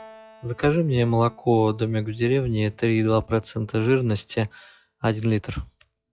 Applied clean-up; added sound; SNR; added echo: classical method log-MMSE.